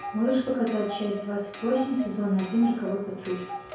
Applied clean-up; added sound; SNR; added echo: none; Clock; 12 dB; reverberation time 0.6 s.